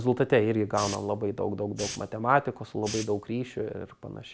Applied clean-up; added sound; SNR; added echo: none; Hiss; 14 dB; none.